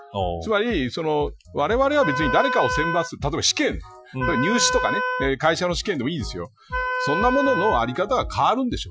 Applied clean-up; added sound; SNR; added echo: classical method Wiener filter.